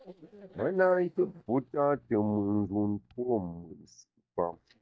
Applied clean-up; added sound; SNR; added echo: neural mask model DeepFilterNet 3.